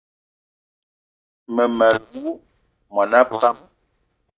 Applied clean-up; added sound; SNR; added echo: neural mask model DeepFilterNet 3.